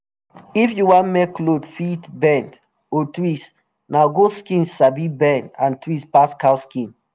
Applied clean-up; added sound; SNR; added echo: none; none; none; none.